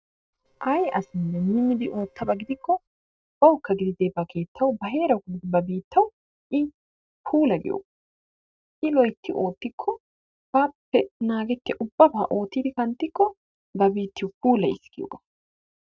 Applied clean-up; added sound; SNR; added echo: neural separator model SepFormer DNS4.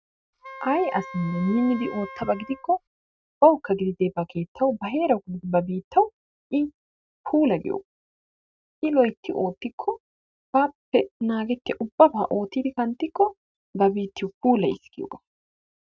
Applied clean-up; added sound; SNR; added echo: none; Wind instrument, woodwind instrument; 15 dB; none.